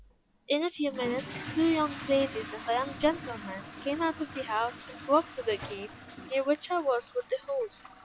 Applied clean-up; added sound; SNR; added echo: none; Fill (with liquid) / Toilet flush; 12 dB; none.